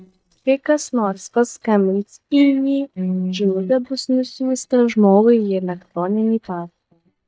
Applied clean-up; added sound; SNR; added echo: neural mask model DeepFilterNet 3.